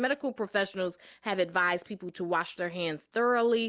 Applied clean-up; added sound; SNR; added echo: none; none; none; none.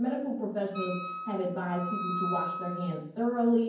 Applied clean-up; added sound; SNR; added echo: none; Wind instrument, woodwind instrument; 7 dB; reverberation time 0.9 s.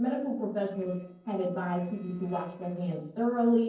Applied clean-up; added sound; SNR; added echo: neural separator model SepFormer DNS4.